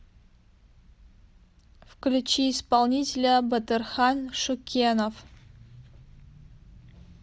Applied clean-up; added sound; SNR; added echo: none; none; none; none.